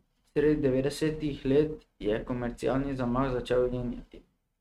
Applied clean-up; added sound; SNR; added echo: neural mask model RNNoise.